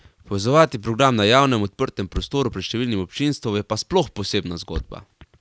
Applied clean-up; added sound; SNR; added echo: none; Thump, thud; 18 dB; none.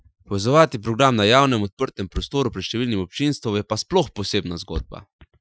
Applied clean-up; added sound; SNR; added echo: classical method Wiener filter.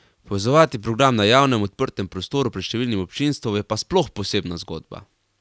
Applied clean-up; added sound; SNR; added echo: none; none; none; none.